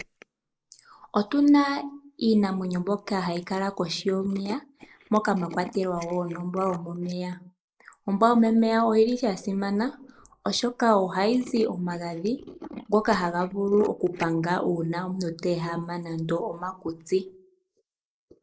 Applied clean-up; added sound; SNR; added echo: neural mask model Resemble Enhance denoiser.